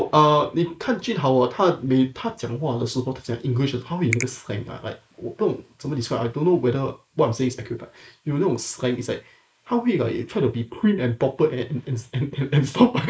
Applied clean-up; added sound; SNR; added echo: neural mask model Resemble Enhance denoiser.